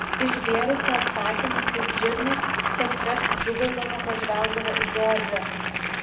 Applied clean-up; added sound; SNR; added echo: none; Boiling; -1 dB; reverberation time 0.7 s.